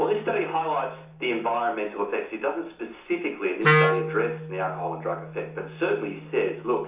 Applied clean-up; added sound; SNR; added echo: none; Wind instrument, woodwind instrument; 3 dB; reverberation time 0.8 s.